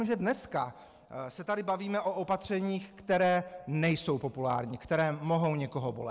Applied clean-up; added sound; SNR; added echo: none; none; none; none.